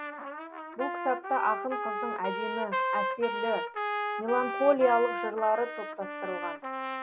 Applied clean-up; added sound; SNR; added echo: none; Trumpet; 3 dB; none.